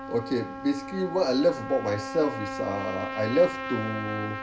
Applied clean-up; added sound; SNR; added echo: none; Trumpet; 8 dB; reverberation time 0.2 s.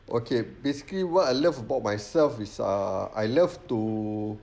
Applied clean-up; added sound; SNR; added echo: none; none; none; none.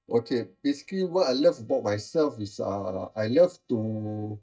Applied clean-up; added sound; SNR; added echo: neural mask model DeepFilterNet 3.